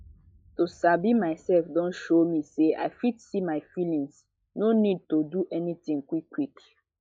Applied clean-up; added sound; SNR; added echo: classical method log-MMSE.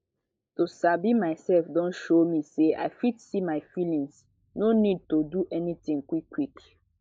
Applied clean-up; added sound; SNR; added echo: neural mask model DeepFilterNet 3.